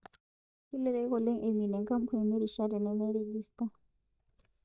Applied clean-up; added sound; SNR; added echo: neural mask model DeepFilterNet 3.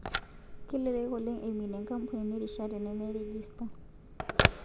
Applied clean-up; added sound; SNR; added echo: none; Telephone; -1 dB; none.